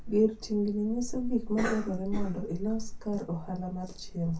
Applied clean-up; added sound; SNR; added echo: none; Cough; 5 dB; reverberation time 0.3 s.